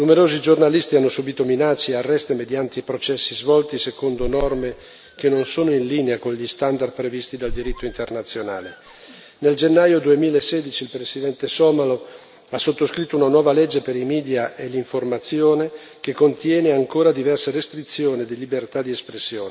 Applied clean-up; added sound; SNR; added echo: none; Squeak; 13 dB; none.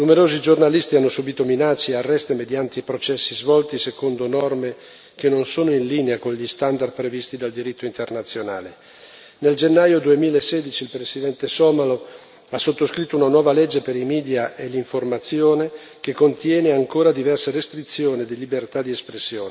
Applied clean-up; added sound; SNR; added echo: none; none; none; none.